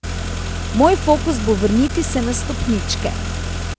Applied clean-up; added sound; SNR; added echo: none; Car; 3 dB; none.